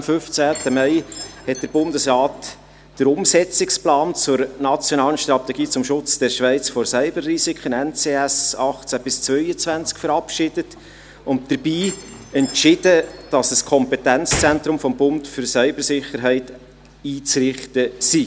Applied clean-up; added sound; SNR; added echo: none; Gunshot, gunfire + Door / Chime; 15 dB; none.